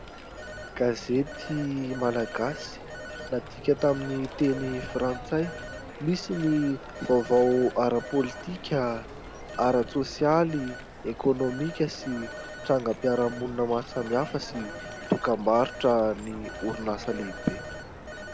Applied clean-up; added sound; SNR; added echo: none; Telephone; 12 dB; none.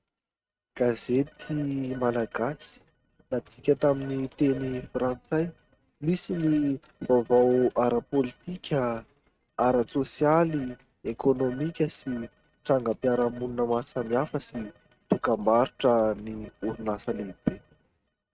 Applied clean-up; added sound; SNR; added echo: neural mask model RNNoise.